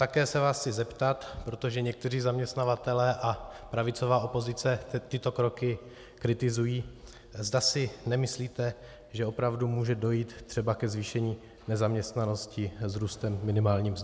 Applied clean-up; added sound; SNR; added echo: none; none; none; none.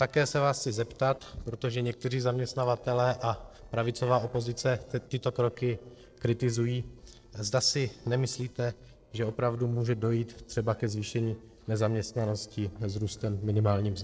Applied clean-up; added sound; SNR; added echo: neural separator model SepFormer DNS4.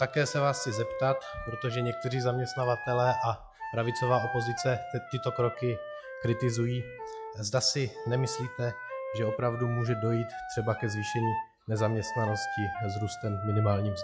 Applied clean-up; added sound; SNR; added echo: classical method log-MMSE.